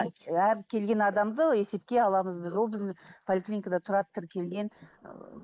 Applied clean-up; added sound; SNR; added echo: neural mask model Resemble Enhance denoiser.